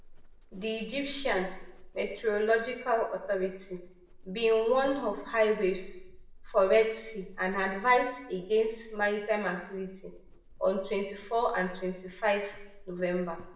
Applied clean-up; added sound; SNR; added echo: none; Livestock, farm animals, working animals; 17 dB; reverberation time 0.7 s.